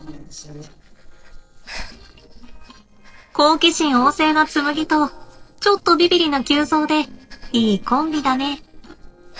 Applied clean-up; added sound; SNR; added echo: neural separator model SepFormer DNS4.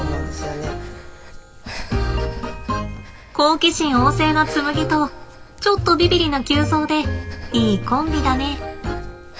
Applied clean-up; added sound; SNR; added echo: none; Breathing; 17 dB; reverberation time 1.5 s.